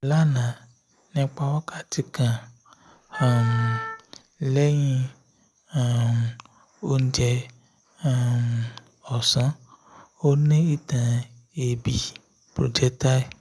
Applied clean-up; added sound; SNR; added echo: none; Wind instrument, woodwind instrument; 10 dB; none.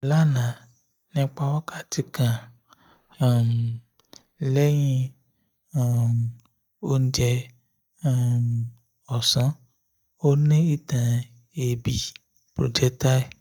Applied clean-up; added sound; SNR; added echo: neural mask model DeepFilterNet 3.